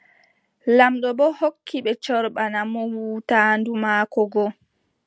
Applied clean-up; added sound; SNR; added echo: none; none; none; none.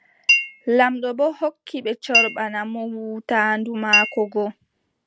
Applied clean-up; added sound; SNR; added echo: none; Chink, clink; 0 dB; none.